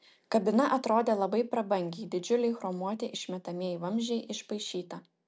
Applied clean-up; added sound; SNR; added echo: none; none; none; none.